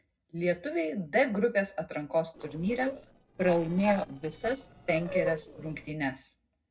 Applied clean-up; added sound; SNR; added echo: neural separator model SepFormer DNS4.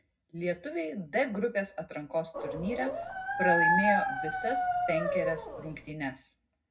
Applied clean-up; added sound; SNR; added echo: none; Dog; -4 dB; reverberation time 0.3 s.